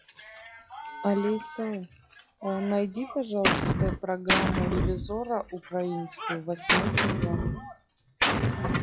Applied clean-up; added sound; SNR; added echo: classical method log-MMSE.